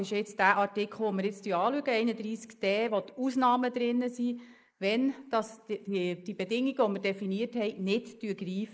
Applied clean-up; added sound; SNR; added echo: neural mask model Resemble Enhance denoiser.